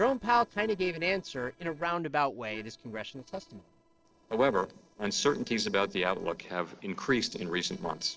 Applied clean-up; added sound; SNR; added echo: neural separator model SepFormer DNS4.